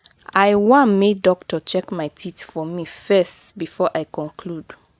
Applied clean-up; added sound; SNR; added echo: none; none; none; none.